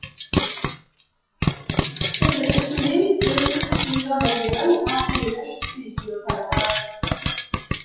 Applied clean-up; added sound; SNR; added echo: classical method WPE with log-MMSE.